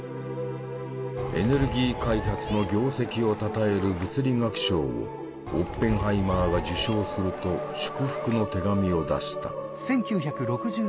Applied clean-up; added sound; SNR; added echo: none; Crowd; 8 dB; none.